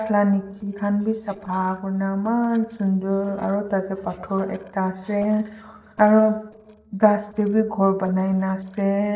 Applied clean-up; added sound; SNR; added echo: neural separator model SepFormer DNS4.